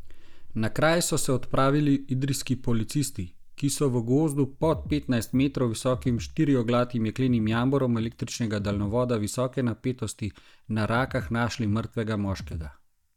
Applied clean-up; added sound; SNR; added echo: neural mask model DeepFilterNet 3.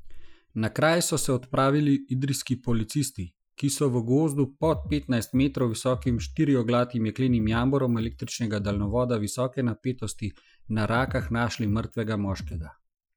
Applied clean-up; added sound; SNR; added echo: classical method Wiener filter.